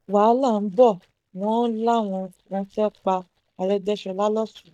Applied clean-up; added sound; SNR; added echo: neural mask model DeepFilterNet 3.